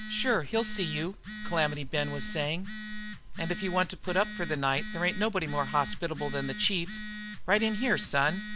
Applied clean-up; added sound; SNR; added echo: none; Telephone; 6 dB; none.